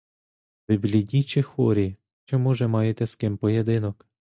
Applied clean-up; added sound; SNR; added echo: none; none; none; none.